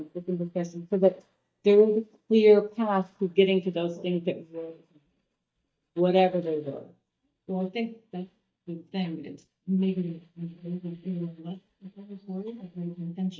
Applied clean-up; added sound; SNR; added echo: neural mask model DeepFilterNet 3.